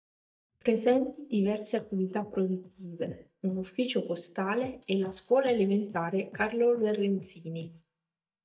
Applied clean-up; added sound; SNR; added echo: neural mask model DeepFilterNet 3.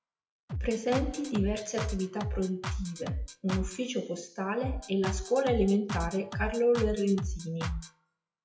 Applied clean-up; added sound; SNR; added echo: classical method WPE with log-MMSE.